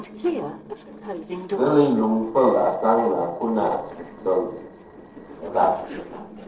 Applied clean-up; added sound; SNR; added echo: neural separator model SepFormer DNS4.